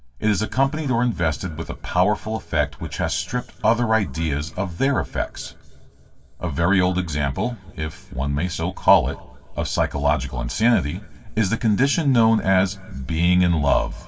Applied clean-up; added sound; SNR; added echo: none; none; none; reverberation time 2.0 s.